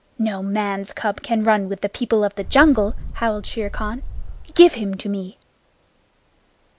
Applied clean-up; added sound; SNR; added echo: none; Bird; 11 dB; none.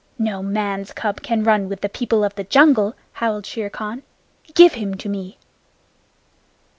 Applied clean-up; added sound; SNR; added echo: none; none; none; none.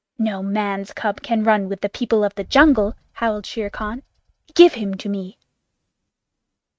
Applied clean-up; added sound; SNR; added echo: neural mask model RNNoise.